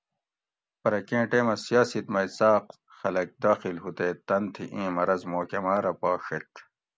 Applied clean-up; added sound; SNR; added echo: none; none; none; none.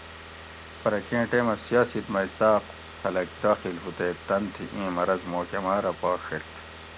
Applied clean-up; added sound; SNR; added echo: none; Car; 15 dB; none.